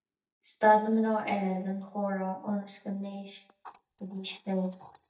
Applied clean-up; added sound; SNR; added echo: neural mask model DeepFilterNet 3.